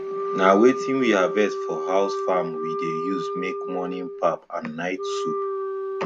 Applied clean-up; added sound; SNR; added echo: none; Wind instrument, woodwind instrument; 4 dB; none.